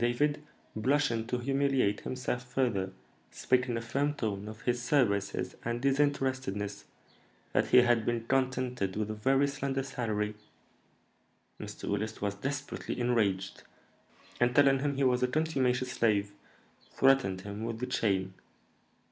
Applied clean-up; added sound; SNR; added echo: none; none; none; none.